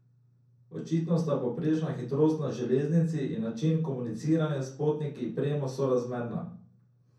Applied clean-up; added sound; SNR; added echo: none; none; none; reverberation time 0.6 s.